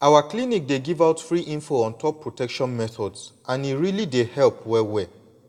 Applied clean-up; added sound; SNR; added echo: none; none; none; reverberation time 1.1 s.